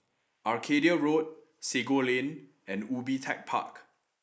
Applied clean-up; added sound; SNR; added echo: neural mask model Resemble Enhance denoiser.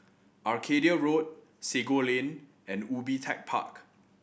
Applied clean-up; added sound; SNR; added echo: none; none; none; none.